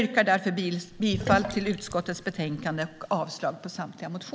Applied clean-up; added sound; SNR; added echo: none; Sink (filling or washing); 8 dB; none.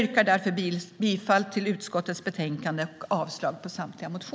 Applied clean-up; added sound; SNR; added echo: none; none; none; none.